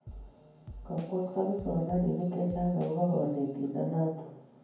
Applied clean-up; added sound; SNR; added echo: none; Drum kit; 16 dB; reverberation time 0.9 s.